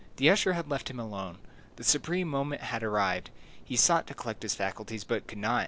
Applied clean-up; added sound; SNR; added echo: none; none; none; none.